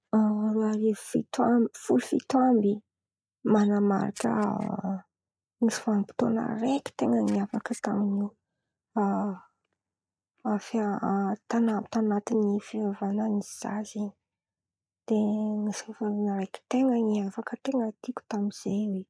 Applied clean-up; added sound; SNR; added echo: neural mask model RNNoise.